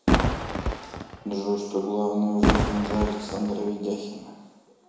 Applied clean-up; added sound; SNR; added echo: none; Fireworks; -3 dB; reverberation time 1.0 s.